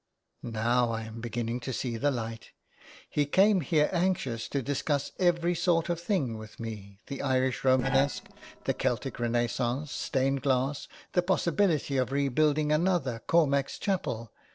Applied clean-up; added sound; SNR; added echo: neural separator model SepFormer DNS4.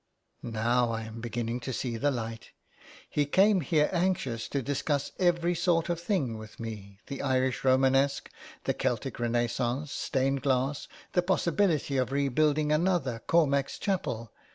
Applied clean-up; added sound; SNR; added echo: none; none; none; none.